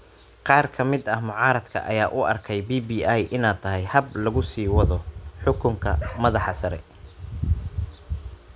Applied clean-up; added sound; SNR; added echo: none; Bark; 17 dB; none.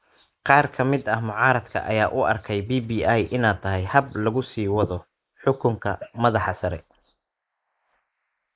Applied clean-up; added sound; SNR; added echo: neural mask model Resemble Enhance denoiser.